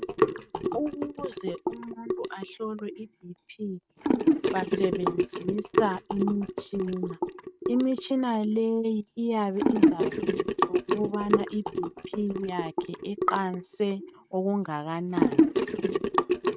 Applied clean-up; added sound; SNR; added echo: neural mask model RNNoise.